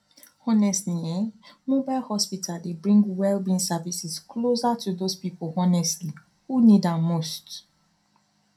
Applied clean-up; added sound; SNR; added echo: none; none; none; reverberation time 0.2 s.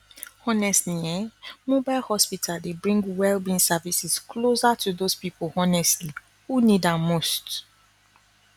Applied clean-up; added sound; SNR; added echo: none; none; none; none.